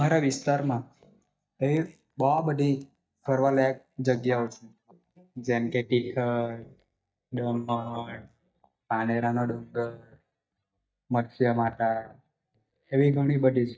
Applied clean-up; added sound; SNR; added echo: neural mask model DeepFilterNet 3.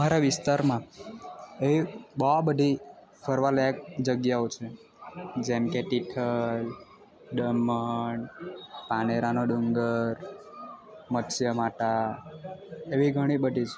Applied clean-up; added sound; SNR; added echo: none; none; none; none.